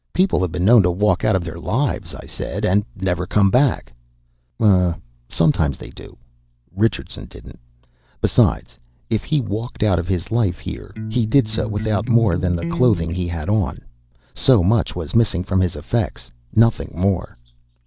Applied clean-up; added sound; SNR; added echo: none; Electric guitar; 5 dB; none.